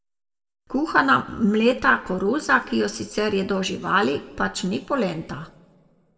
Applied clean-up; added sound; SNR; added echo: none; none; none; reverberation time 1.0 s.